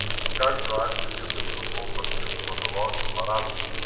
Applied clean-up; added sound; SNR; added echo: none; Insect; -4 dB; reverberation time 0.8 s.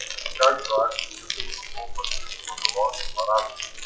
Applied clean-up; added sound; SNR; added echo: classical method WPE with log-MMSE.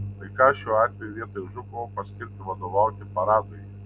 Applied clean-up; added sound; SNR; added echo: none; none; none; none.